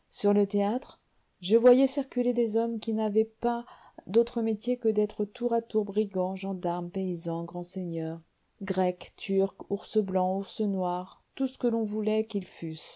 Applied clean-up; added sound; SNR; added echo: none; none; none; none.